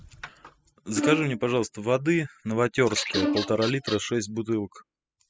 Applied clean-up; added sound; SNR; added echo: classical method spectral subtraction.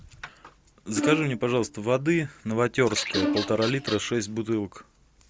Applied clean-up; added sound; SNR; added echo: none; Bowed string instrument + Bird vocalization, bird call, bird song / Fowl; 5 dB; none.